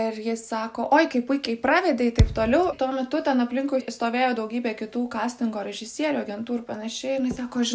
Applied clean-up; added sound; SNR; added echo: none; Thump, thud; 1 dB; none.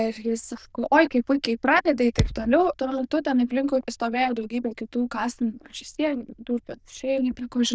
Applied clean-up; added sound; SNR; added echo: neural diffusion model UNIVERSE++.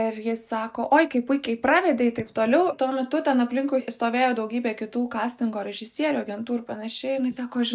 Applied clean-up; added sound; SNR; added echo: neural mask model DeepFilterNet 3.